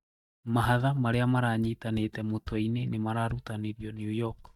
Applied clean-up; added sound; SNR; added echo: neural mask model DeepFilterNet 3.